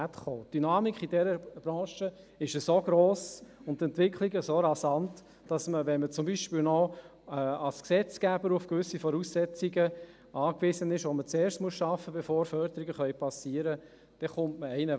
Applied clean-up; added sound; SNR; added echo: none; none; none; none.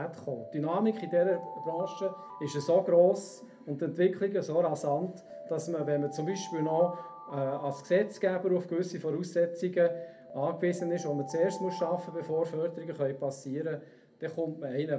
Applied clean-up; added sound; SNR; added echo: none; Alarm; 16 dB; reverberation time 0.3 s.